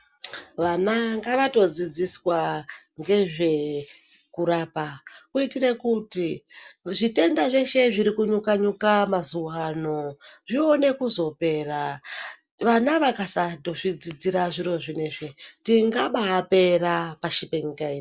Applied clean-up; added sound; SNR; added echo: none; none; none; none.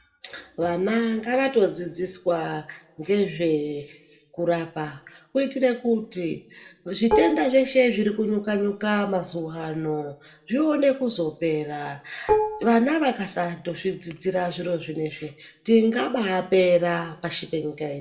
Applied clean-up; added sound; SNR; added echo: none; Dishes, pots, and pans; 3 dB; reverberation time 0.5 s.